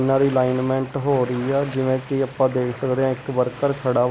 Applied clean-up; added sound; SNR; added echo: none; Ocean; 18 dB; none.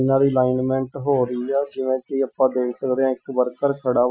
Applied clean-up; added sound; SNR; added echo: classical method Wiener filter.